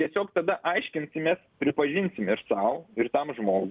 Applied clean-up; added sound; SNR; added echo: none; none; none; none.